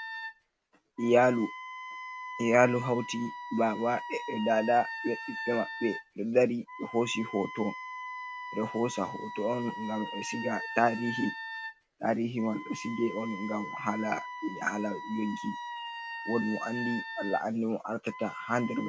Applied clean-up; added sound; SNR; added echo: none; Wind instrument, woodwind instrument; 10 dB; none.